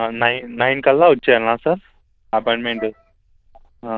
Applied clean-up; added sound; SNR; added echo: neural diffusion model UNIVERSE++.